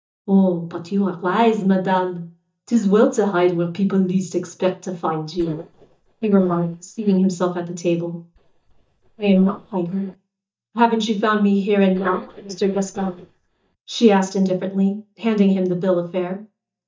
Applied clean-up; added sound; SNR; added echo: neural mask model DeepFilterNet 3.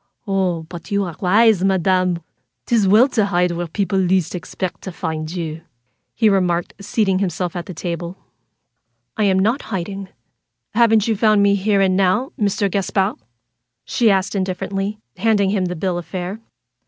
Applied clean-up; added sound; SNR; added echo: none; none; none; none.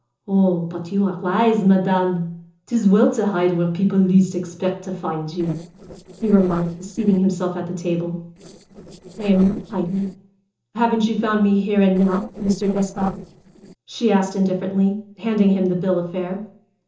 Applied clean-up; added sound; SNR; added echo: neural separator model SepFormer DNS4.